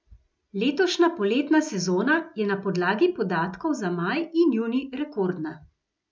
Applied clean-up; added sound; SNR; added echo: none; none; none; none.